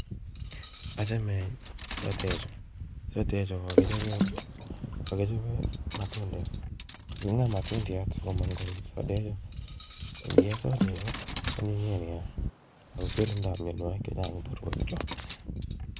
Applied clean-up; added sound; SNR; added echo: none; Cutlery, silverware + Water / Splash, splatter; 0 dB; none.